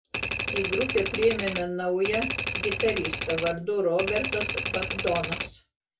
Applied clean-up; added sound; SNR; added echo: none; Typewriter; 3 dB; reverberation time 0.2 s.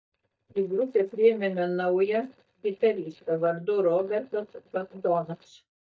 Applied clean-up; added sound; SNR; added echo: neural mask model DeepFilterNet 3.